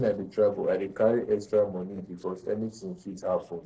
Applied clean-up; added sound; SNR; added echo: neural separator model SepFormer DNS4.